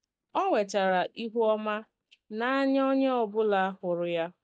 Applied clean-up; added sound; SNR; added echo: neural mask model DeepFilterNet 3.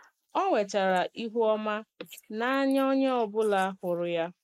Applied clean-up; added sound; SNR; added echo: neural mask model Resemble Enhance denoiser.